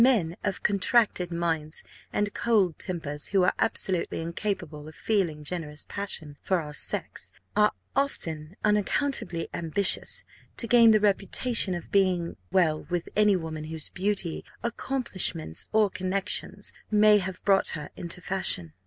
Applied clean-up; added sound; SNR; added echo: none; none; none; none.